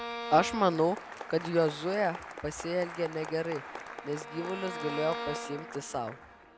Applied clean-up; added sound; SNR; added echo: none; Applause + Bowed string instrument; 9 dB; none.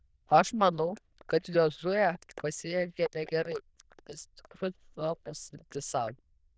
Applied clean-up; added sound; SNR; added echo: neural diffusion model UNIVERSE++.